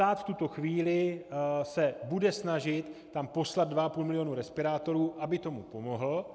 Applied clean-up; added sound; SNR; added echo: none; none; none; none.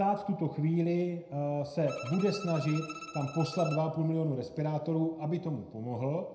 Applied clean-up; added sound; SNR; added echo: none; Bowed string instrument; 14 dB; reverberation time 0.5 s.